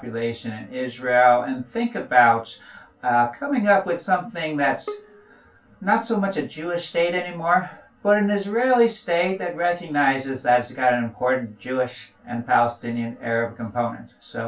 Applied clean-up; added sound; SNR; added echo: none; Bowed string instrument; 18 dB; reverberation time 0.2 s.